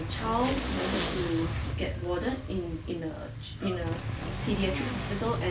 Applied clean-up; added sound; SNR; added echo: none; Respiratory sounds + Motorcycle / Accelerating, revving, vroom; 1 dB; none.